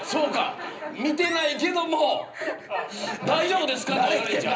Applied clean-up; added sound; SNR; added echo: none; Animal; 14 dB; reverberation time 0.5 s.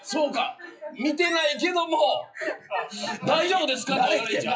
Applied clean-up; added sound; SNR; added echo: classical method WPE with log-MMSE.